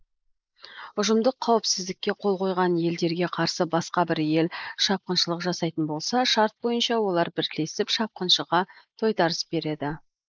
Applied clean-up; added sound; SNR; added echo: neural mask model Resemble Enhance denoiser.